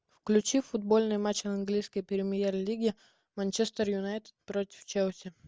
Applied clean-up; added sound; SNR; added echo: none; none; none; none.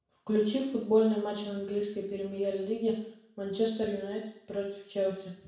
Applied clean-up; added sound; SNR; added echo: none; none; none; reverberation time 0.7 s.